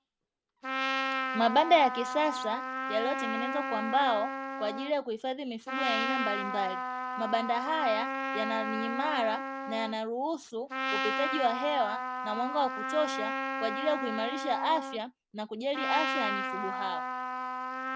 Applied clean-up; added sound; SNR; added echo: none; Trumpet; 2 dB; none.